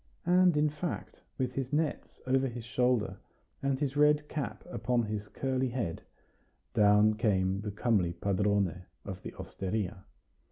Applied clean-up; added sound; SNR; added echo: none; none; none; none.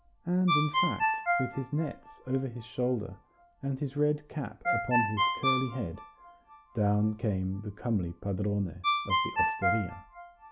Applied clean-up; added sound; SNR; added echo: none; Ringtone; 2 dB; none.